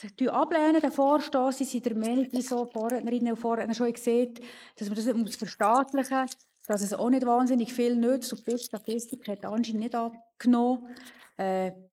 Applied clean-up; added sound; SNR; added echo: neural mask model Resemble Enhance denoiser.